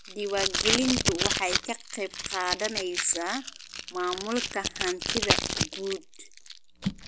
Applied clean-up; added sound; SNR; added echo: none; Packing tape, duct tape; -1 dB; none.